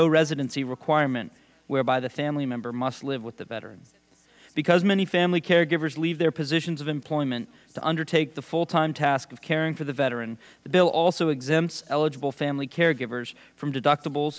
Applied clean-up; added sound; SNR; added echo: none; none; none; none.